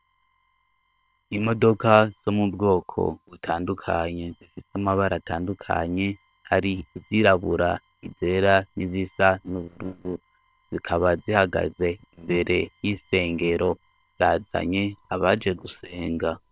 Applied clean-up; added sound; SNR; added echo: neural separator model SepFormer WHAM!.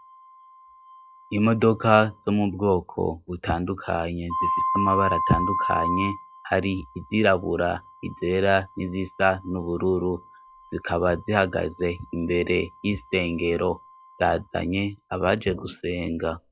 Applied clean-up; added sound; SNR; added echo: classical method log-MMSE.